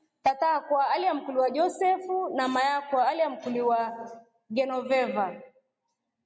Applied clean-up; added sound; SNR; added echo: none; none; none; none.